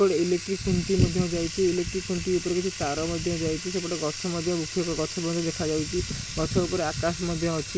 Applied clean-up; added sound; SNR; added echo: none; Bathtub (filling or washing); 10 dB; none.